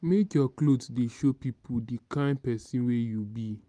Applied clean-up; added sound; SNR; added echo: none; none; none; none.